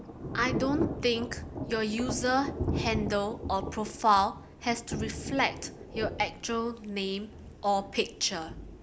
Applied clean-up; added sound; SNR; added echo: none; Thunder / Rain; 6 dB; none.